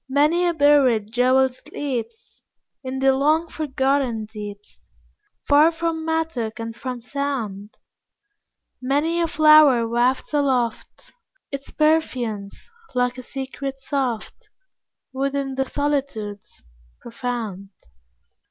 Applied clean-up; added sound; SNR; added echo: none; none; none; none.